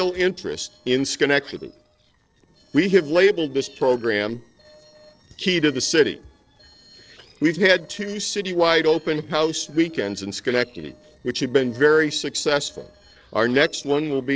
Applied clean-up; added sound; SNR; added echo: neural separator model SepFormer DNS4.